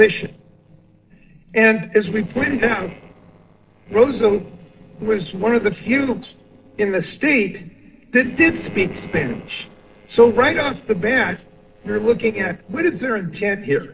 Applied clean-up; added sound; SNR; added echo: neural separator model SepFormer DNS4.